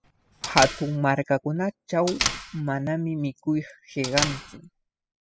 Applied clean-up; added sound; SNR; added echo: classical method spectral subtraction.